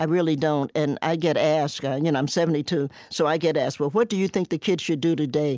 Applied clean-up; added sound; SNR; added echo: none; none; none; none.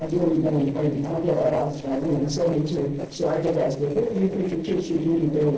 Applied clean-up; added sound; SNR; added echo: neural separator model SepFormer DNS4.